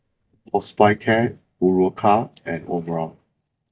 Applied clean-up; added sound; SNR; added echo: neural mask model DeepFilterNet 3.